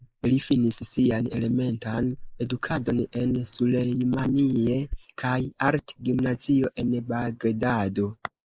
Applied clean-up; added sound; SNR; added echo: neural mask model Resemble Enhance denoiser.